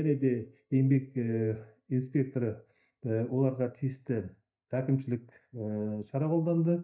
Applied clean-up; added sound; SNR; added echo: neural mask model DeepFilterNet 3.